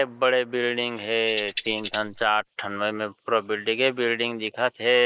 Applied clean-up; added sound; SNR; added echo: neural mask model Resemble Enhance denoiser.